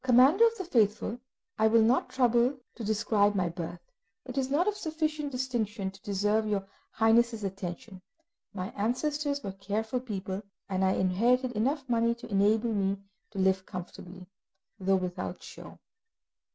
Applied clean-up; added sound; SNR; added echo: none; none; none; none.